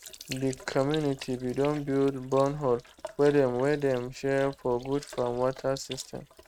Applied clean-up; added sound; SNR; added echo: neural mask model RNNoise.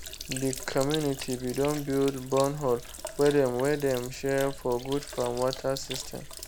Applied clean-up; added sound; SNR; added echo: none; Sink (filling or washing); 11 dB; none.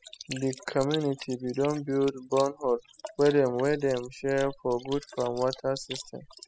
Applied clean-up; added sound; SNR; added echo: classical method spectral subtraction.